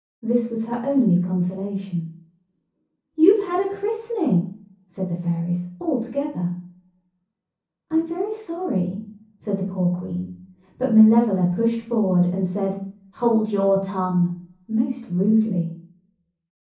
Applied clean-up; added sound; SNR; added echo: none; none; none; reverberation time 0.6 s.